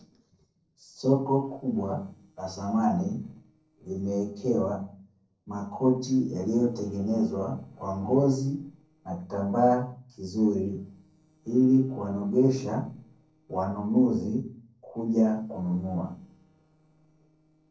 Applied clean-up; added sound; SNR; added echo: neural separator model SepFormer DNS4.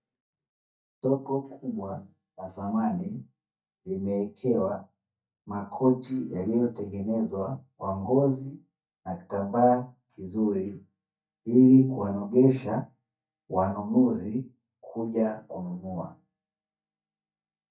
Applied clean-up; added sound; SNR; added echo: neural mask model DeepFilterNet 3.